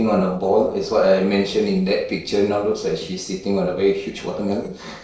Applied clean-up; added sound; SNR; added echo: neural separator model SepFormer DNS4.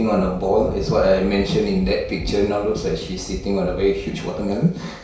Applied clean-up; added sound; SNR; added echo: none; Thunder; 12 dB; reverberation time 0.6 s.